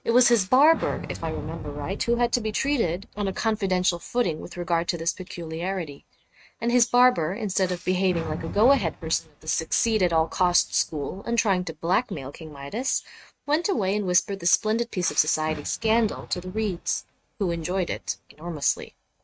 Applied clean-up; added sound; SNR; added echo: neural mask model RNNoise.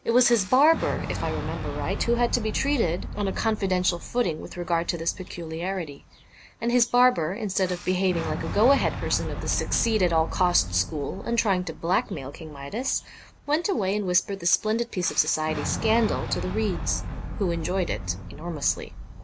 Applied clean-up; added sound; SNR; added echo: none; Boom; 8 dB; none.